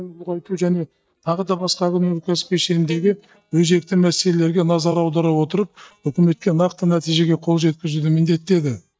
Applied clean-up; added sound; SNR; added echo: neural mask model DeepFilterNet 3.